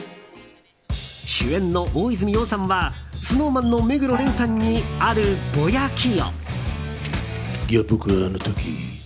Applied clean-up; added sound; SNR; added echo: none; Gong; 14 dB; none.